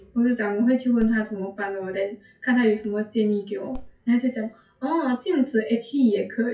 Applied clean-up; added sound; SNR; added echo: classical method WPE with log-MMSE.